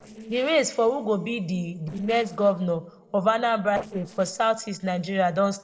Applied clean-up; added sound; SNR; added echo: neural separator model SepFormer DNS4.